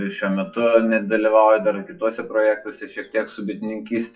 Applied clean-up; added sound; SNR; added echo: classical method WPE with log-MMSE.